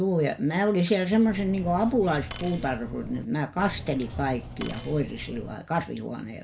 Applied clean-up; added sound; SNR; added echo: none; Cutlery, silverware; 11 dB; reverberation time 0.2 s.